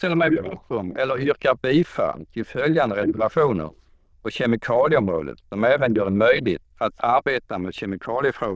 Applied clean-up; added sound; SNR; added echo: neural diffusion model UNIVERSE++.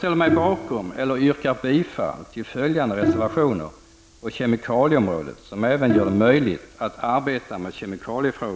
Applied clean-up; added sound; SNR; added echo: none; Bowed string instrument; 7 dB; none.